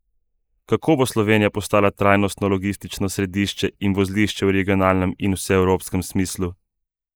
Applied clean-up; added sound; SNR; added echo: neural mask model Resemble Enhance denoiser.